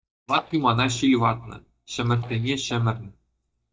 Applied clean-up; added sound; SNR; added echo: neural mask model DeepFilterNet 3.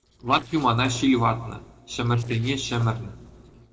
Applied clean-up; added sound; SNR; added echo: neural separator model SepFormer DNS4.